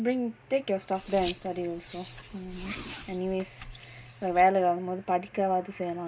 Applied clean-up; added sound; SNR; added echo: none; Car; 15 dB; none.